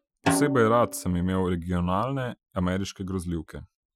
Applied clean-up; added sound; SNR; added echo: classical method Wiener filter.